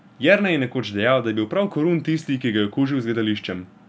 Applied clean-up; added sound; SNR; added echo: none; none; none; none.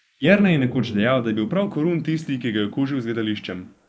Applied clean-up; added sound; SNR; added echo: neural mask model Resemble Enhance denoiser.